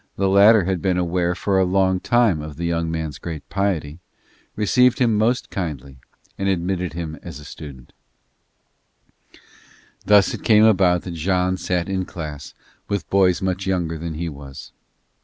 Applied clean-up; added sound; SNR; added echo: none; none; none; none.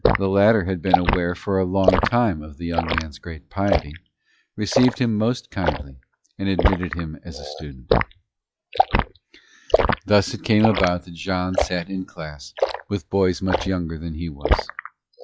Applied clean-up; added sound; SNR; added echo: classical method log-MMSE.